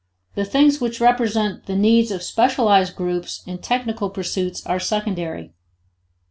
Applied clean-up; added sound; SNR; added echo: none; none; none; none.